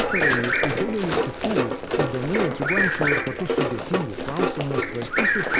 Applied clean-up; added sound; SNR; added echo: none; Bird vocalization, bird call, bird song + Run; -5 dB; none.